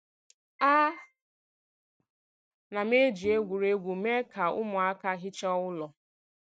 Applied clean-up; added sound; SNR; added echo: neural mask model RNNoise.